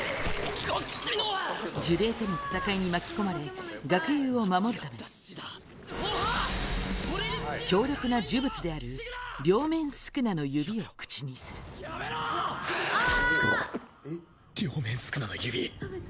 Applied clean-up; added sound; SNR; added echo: none; none; none; none.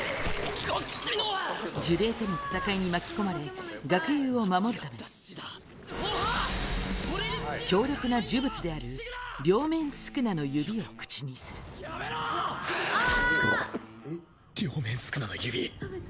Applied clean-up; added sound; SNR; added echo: none; Guitar; 19 dB; none.